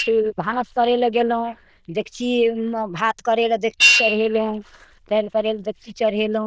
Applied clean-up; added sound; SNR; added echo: neural diffusion model UNIVERSE++.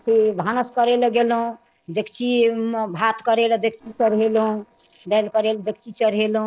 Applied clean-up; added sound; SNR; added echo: neural separator model SepFormer DNS4.